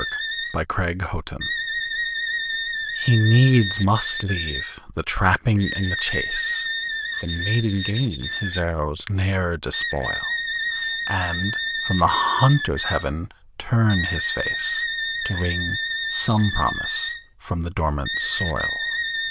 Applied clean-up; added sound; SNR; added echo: neural diffusion model UNIVERSE++.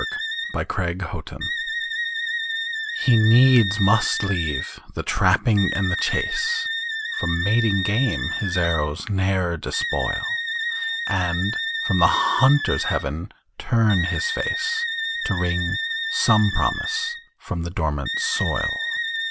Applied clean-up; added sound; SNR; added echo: none; Wind instrument, woodwind instrument; 4 dB; none.